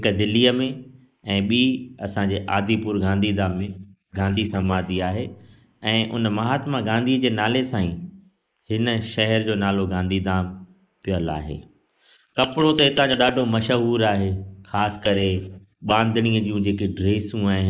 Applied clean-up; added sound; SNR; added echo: neural mask model Resemble Enhance denoiser.